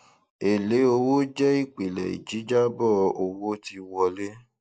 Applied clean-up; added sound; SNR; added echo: neural mask model Resemble Enhance denoiser.